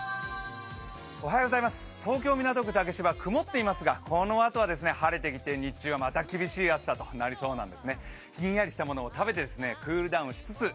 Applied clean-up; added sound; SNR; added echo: none; none; none; none.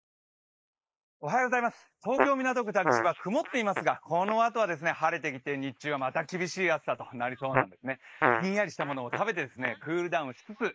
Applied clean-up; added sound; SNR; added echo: neural mask model Resemble Enhance denoiser.